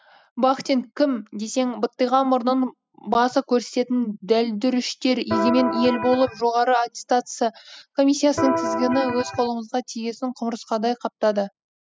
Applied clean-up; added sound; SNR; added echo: classical method spectral subtraction.